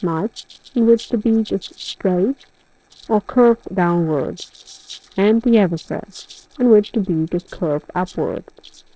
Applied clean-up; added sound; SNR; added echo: neural separator model SepFormer DNS4.